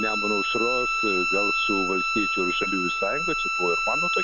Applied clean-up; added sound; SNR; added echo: none; Bowed string instrument; -4 dB; none.